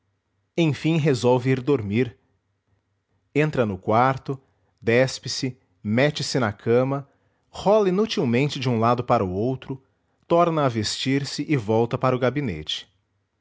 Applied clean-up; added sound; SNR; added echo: none; none; none; none.